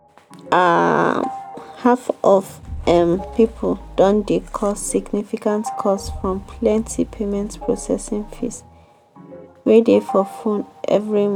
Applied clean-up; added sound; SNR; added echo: none; Explosion + Organ; 16 dB; none.